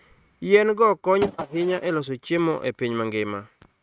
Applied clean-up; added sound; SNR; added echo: neural mask model RNNoise.